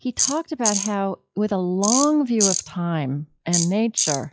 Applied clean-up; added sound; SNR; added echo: classical method log-MMSE.